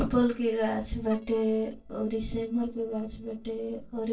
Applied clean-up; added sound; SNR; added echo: neural separator model SepFormer DNS4.